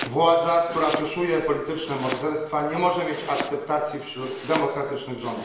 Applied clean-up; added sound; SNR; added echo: none; Domestic sounds, home sounds; 12 dB; reverberation time 1.0 s.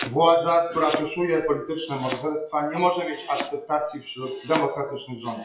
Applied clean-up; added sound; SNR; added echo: classical method WPE with log-MMSE.